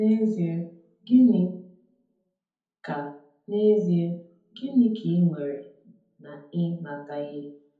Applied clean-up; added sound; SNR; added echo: none; none; none; reverberation time 0.5 s.